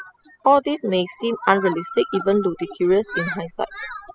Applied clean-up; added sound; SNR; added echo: classical method spectral subtraction.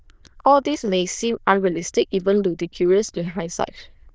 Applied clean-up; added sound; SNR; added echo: neural diffusion model UNIVERSE++.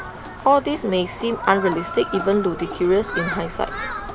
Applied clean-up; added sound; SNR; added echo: none; Human group actions; 8 dB; none.